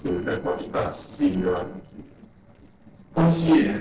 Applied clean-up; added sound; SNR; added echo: neural separator model SepFormer DNS4.